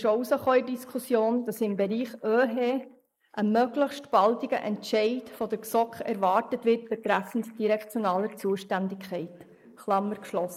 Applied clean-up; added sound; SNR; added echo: neural mask model Resemble Enhance denoiser.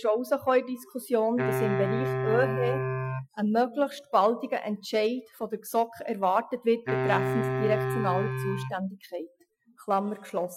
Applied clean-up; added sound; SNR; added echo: classical method Wiener filter.